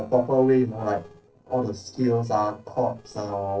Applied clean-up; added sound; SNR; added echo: neural separator model SepFormer DNS4.